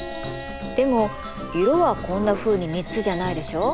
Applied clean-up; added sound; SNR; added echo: none; Thunderstorm + Bowed string instrument; 13 dB; none.